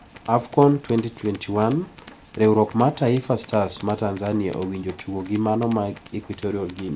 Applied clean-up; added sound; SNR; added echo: none; Tools; 19 dB; none.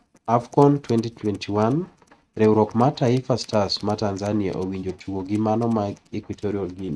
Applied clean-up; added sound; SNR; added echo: neural mask model RNNoise.